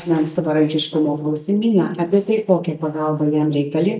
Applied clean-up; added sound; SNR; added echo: neural mask model DeepFilterNet 3.